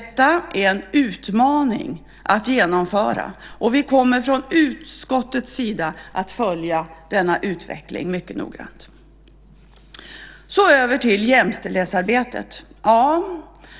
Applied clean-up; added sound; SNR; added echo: none; none; none; none.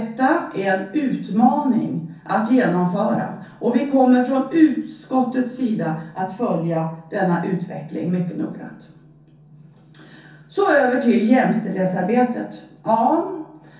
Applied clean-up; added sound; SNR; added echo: none; none; none; reverberation time 0.6 s.